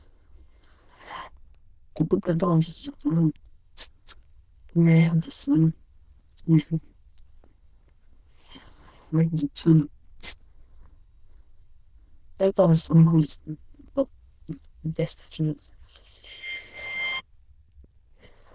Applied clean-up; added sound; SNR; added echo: neural diffusion model UNIVERSE++.